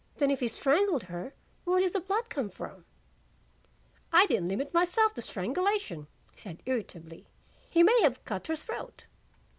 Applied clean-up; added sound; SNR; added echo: none; none; none; none.